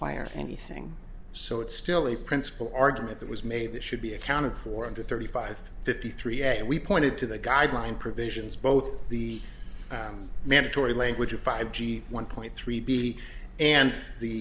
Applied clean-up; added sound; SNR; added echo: none; none; none; none.